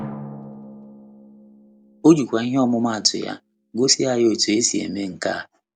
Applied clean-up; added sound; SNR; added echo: none; Drum; 19 dB; none.